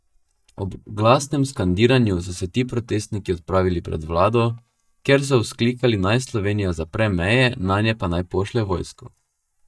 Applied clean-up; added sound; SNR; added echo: neural mask model DeepFilterNet 3.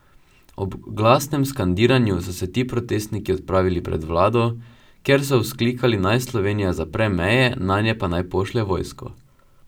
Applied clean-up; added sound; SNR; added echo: none; none; none; none.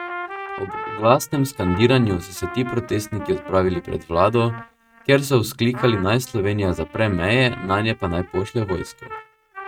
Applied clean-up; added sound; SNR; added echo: neural mask model RNNoise.